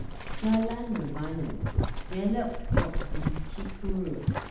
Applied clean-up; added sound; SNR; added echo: none; Boiling; -2 dB; reverberation time 0.8 s.